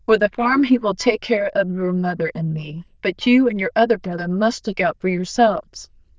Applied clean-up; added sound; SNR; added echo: neural diffusion model UNIVERSE++.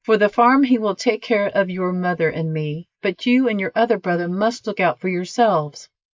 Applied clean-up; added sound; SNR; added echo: neural mask model Resemble Enhance denoiser.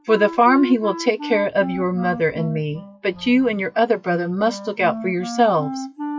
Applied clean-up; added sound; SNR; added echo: classical method log-MMSE.